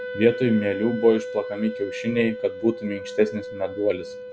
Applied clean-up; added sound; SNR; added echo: none; Wind instrument, woodwind instrument; 10 dB; none.